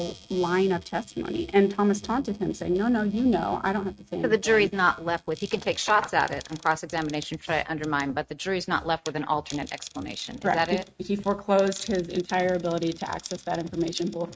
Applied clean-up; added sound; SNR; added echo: neural mask model RNNoise.